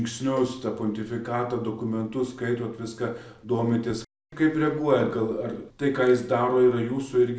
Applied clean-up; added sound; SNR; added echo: neural separator model SepFormer DNS4.